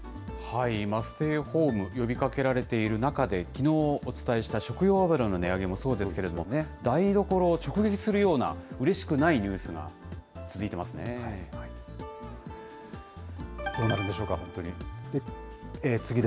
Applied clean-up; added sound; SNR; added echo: none; none; none; none.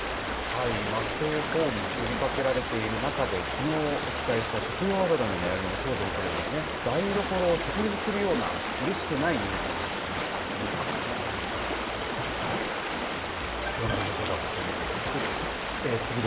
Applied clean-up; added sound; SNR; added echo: none; Stream; 0 dB; reverberation time 1.1 s.